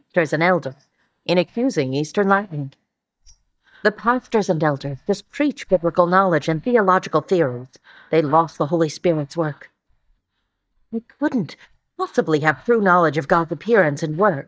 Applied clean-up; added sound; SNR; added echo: neural mask model DeepFilterNet 3.